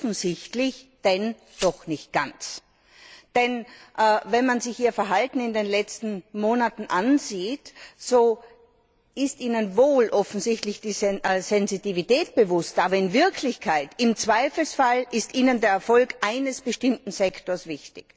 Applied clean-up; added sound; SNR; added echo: none; Glass; 19 dB; none.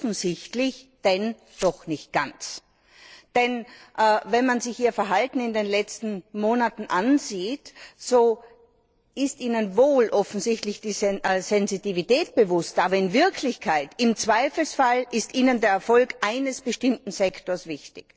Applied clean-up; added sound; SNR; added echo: neural separator model SepFormer DNS4.